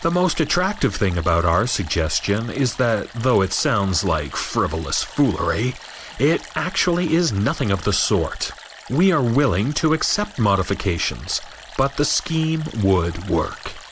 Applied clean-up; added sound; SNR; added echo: none; Stream; 19 dB; none.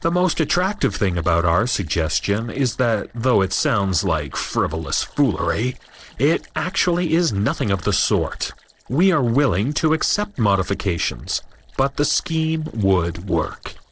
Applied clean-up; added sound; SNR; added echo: neural separator model SepFormer DNS4.